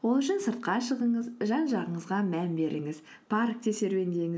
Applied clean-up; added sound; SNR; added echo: none; none; none; none.